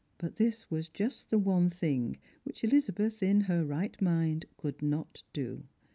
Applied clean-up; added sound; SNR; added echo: none; none; none; none.